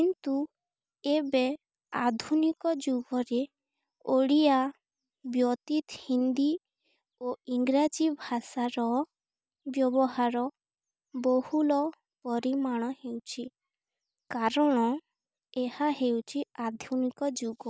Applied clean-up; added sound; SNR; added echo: none; none; none; none.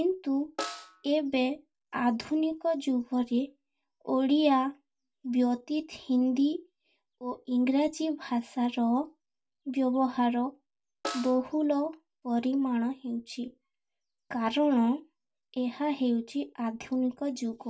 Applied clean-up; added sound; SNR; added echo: none; Snare drum; 13 dB; reverberation time 0.1 s.